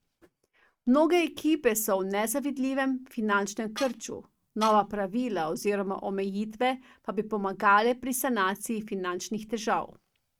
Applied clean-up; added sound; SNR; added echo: neural mask model RNNoise.